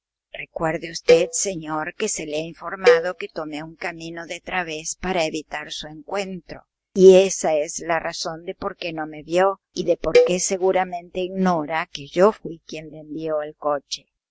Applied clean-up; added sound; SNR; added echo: none; Cowbell; 0 dB; none.